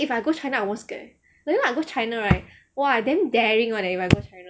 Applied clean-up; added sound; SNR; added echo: none; none; none; none.